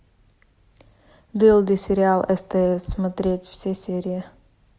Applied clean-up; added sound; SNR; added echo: none; none; none; none.